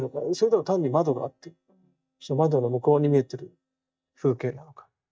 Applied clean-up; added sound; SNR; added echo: neural mask model DeepFilterNet 3.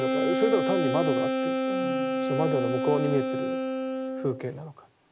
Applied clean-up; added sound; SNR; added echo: none; Wind instrument, woodwind instrument; -2 dB; none.